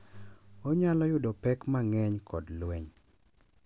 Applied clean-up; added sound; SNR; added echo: none; none; none; none.